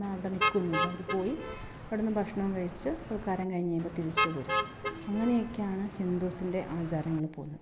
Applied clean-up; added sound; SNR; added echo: none; Motor vehicle (road); 4 dB; none.